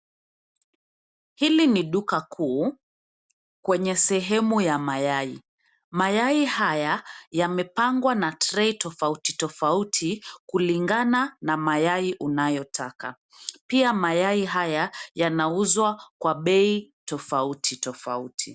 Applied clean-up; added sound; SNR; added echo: none; none; none; none.